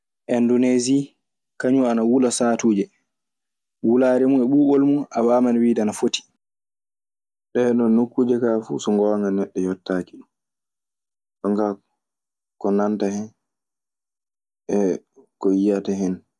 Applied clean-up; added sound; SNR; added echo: none; none; none; none.